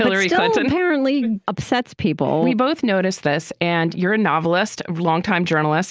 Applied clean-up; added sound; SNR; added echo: none; none; none; none.